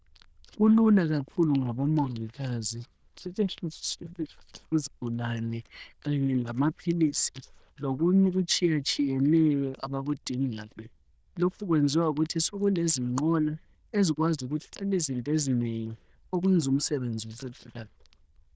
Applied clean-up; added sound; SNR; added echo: neural diffusion model UNIVERSE++.